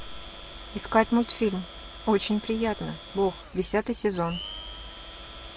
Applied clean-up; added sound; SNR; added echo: none; Domestic sounds, home sounds; 14 dB; none.